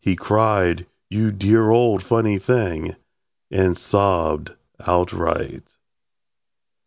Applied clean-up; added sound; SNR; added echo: none; none; none; none.